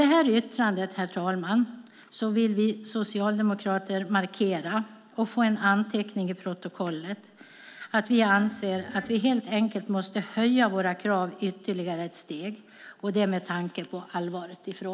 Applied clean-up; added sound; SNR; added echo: none; Glass; 16 dB; none.